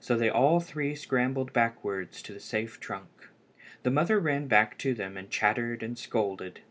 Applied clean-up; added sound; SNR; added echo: none; none; none; none.